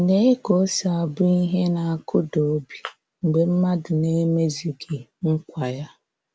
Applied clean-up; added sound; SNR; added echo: none; none; none; none.